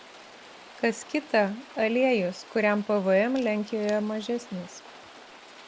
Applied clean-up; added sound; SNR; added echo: none; Rain; 20 dB; none.